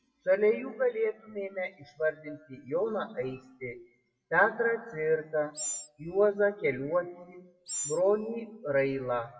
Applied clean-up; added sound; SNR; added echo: classical method WPE with log-MMSE.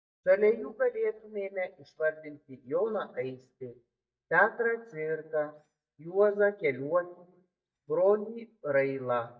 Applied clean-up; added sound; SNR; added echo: neural mask model DeepFilterNet 3.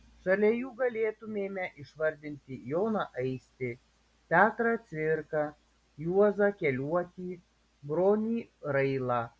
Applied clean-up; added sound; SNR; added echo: none; none; none; none.